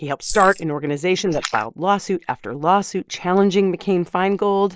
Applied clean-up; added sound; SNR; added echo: neural mask model Resemble Enhance denoiser.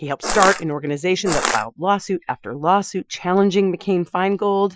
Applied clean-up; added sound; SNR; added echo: classical method Wiener filter.